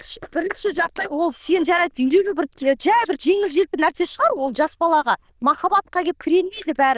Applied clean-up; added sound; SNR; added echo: neural diffusion model UNIVERSE++.